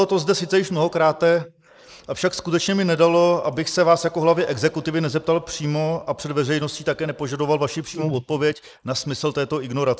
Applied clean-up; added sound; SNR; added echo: neural mask model Resemble Enhance denoiser.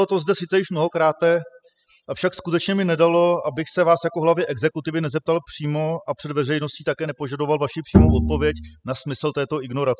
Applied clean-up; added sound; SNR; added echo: classical method spectral subtraction.